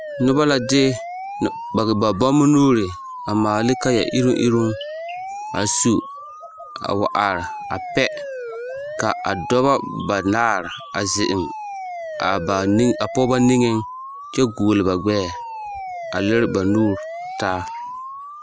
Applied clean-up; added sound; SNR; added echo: classical method spectral subtraction.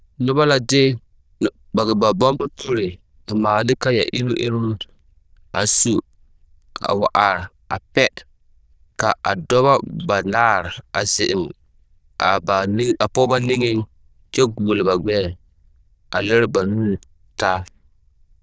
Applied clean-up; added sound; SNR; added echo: neural diffusion model UNIVERSE++.